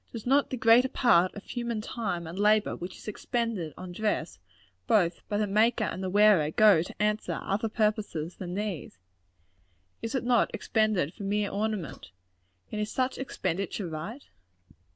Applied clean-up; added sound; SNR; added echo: none; none; none; none.